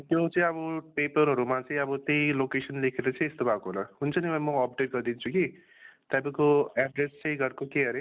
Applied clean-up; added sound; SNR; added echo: none; none; none; none.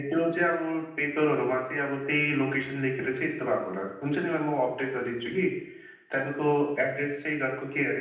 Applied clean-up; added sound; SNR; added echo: none; none; none; reverberation time 0.9 s.